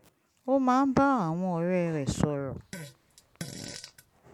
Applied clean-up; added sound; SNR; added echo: none; Fart; 15 dB; none.